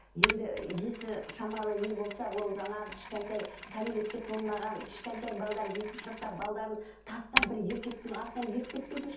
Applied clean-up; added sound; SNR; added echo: none; Mechanisms; 1 dB; reverberation time 0.5 s.